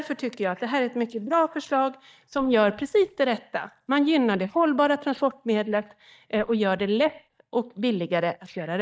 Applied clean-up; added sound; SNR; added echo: neural mask model DeepFilterNet 3.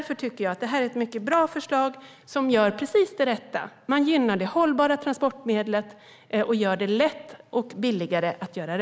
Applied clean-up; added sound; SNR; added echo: none; none; none; none.